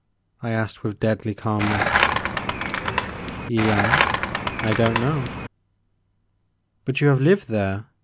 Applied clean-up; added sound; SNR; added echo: none; Skateboard; -1 dB; none.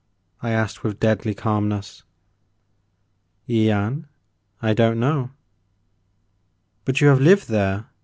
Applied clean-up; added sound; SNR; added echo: none; none; none; none.